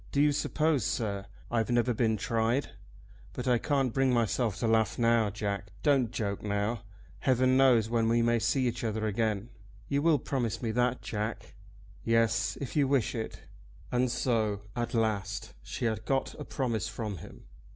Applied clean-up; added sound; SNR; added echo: none; none; none; none.